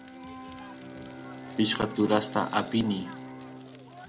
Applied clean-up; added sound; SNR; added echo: none; Bowed string instrument + Crackle; 12 dB; none.